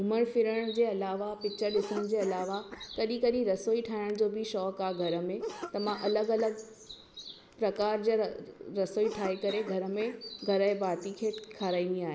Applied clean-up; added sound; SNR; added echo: none; Chirp, tweet + Cough; 14 dB; none.